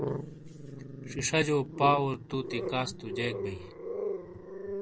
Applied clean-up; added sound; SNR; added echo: none; Growling; 5 dB; none.